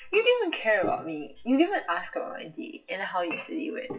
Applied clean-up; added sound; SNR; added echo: classical method WPE with log-MMSE.